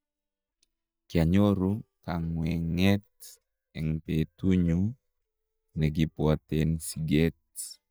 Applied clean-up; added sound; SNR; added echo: neural mask model DeepFilterNet 3.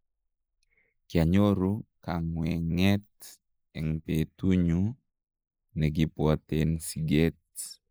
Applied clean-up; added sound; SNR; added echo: neural mask model Resemble Enhance denoiser.